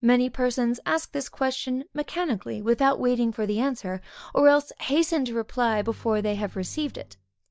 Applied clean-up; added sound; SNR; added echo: neural mask model DeepFilterNet 3.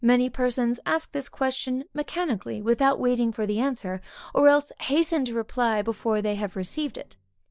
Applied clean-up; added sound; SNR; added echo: neural separator model SepFormer DNS4.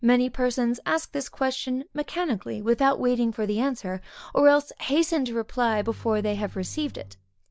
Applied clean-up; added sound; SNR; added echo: none; Bowed string instrument; 18 dB; none.